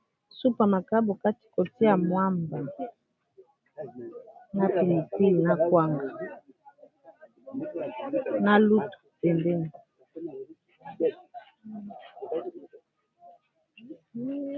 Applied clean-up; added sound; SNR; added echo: none; none; none; none.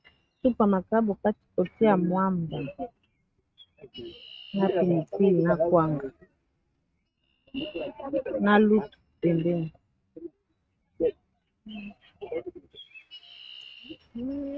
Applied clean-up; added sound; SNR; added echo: neural mask model RNNoise.